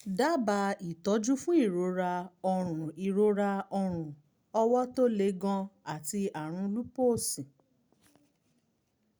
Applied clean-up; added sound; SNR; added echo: none; none; none; none.